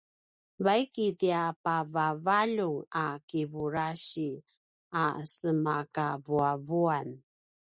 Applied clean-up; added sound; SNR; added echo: neural mask model Resemble Enhance denoiser.